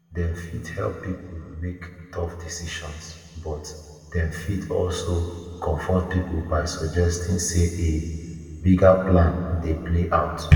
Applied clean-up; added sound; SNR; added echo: none; none; none; reverberation time 2.2 s.